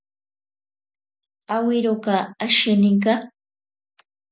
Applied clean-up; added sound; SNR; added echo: none; none; none; none.